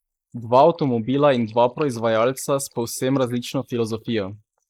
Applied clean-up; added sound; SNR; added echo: neural mask model Resemble Enhance denoiser.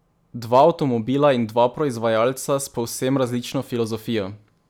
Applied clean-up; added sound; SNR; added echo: none; none; none; none.